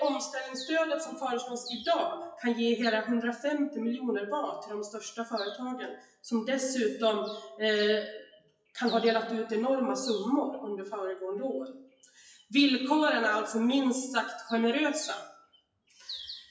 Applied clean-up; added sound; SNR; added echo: classical method WPE with log-MMSE.